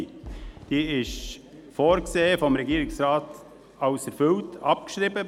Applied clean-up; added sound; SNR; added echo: none; Fireworks; 15 dB; none.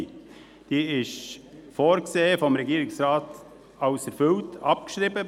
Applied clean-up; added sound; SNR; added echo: none; none; none; none.